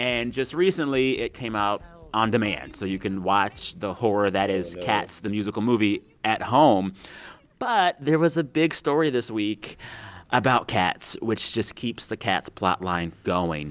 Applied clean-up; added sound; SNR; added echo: none; none; none; none.